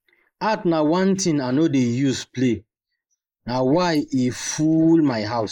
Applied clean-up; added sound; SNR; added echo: neural mask model Resemble Enhance denoiser.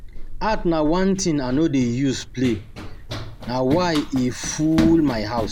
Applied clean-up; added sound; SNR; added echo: none; Run; 8 dB; none.